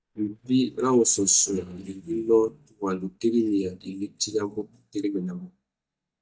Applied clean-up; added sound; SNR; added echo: neural mask model DeepFilterNet 3.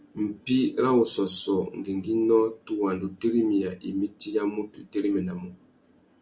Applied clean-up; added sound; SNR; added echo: none; none; none; none.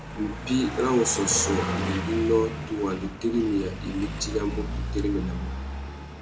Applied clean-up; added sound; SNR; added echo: none; Car passing by; 5 dB; none.